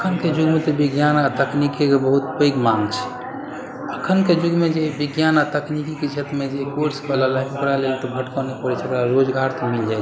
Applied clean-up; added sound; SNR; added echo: none; none; none; none.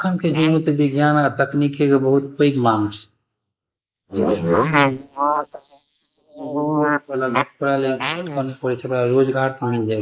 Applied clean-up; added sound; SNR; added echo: neural mask model Resemble Enhance denoiser.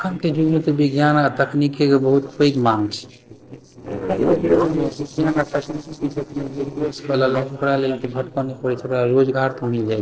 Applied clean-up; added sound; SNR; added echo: neural separator model SepFormer DNS4.